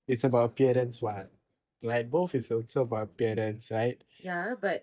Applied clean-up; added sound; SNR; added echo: neural mask model DeepFilterNet 3.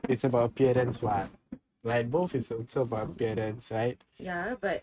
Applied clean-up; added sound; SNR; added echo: neural mask model RNNoise.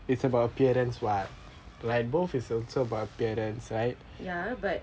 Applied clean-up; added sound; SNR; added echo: none; none; none; none.